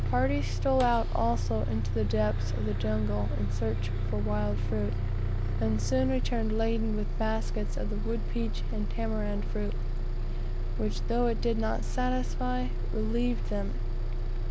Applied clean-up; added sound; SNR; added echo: none; Bus; -4 dB; none.